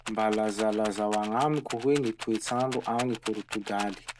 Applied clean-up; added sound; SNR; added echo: none; Rattle; 12 dB; none.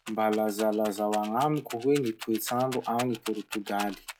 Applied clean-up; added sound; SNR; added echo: classical method log-MMSE.